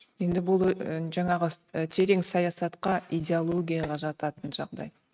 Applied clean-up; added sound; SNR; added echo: neural mask model RNNoise.